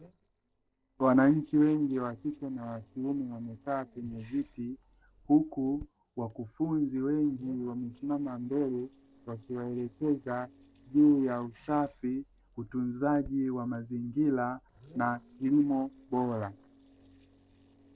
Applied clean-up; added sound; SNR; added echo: neural separator model SepFormer DNS4.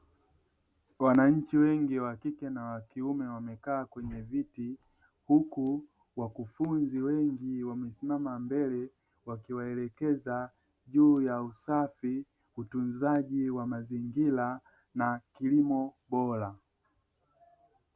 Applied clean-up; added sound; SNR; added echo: none; none; none; none.